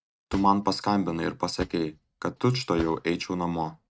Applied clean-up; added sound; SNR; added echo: neural mask model RNNoise.